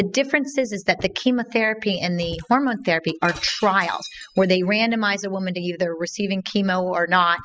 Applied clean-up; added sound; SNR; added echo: classical method spectral subtraction.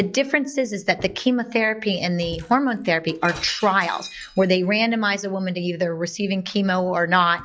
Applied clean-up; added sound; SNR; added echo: classical method log-MMSE.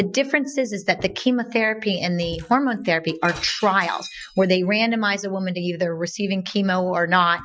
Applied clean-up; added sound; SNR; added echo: classical method Wiener filter.